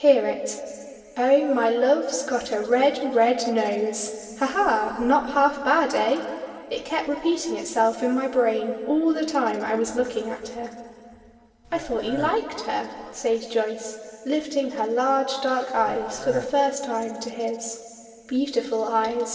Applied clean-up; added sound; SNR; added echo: none; Burping, eructation; 13 dB; reverberation time 2.3 s.